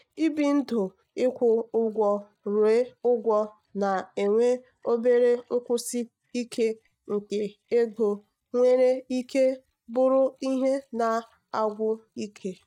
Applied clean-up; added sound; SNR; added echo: neural mask model DeepFilterNet 3.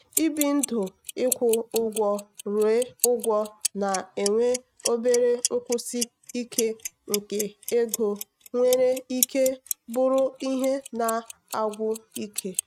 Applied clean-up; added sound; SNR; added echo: neural mask model RNNoise.